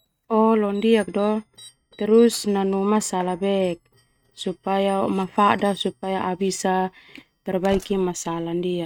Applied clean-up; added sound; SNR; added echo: neural mask model RNNoise.